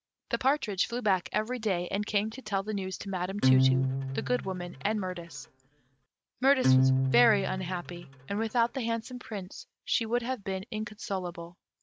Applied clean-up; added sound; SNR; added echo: none; Acoustic guitar; -1 dB; none.